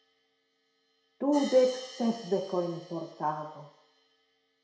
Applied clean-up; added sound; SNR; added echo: none; Hi-hat; 18 dB; reverberation time 0.6 s.